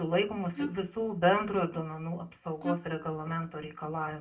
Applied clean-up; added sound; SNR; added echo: none; Wind instrument, woodwind instrument; 7 dB; reverberation time 0.2 s.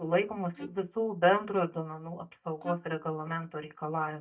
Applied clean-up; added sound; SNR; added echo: neural mask model DeepFilterNet 3.